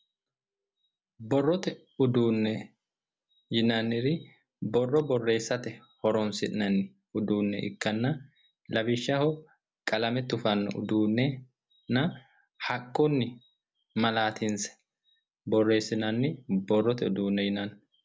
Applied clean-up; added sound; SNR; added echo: none; none; none; none.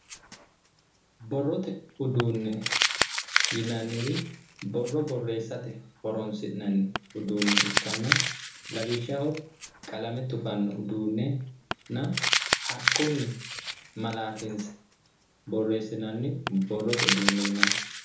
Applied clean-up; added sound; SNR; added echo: none; Crumpling, crinkling; 1 dB; reverberation time 0.9 s.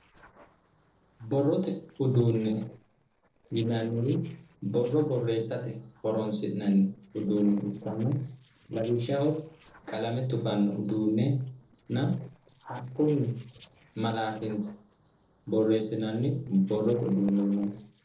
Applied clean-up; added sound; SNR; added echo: neural separator model SepFormer DNS4.